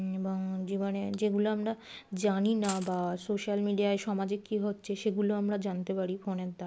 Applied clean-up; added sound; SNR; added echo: none; Coin (dropping); 14 dB; none.